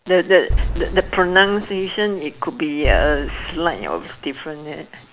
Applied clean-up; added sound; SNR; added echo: none; Boom; 5 dB; none.